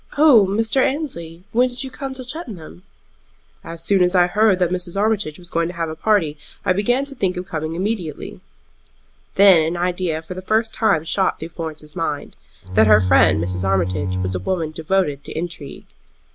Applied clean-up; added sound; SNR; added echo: none; Bowed string instrument; 2 dB; none.